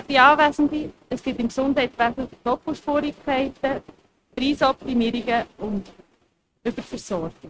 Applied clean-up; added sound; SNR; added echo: neural mask model RNNoise.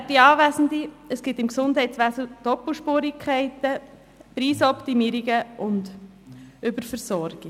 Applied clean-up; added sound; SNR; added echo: none; none; none; none.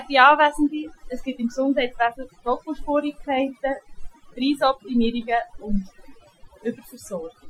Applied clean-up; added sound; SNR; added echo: classical method Wiener filter.